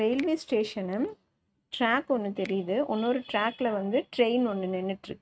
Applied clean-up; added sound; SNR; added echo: neural mask model RNNoise.